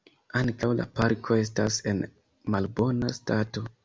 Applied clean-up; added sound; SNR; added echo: none; none; none; none.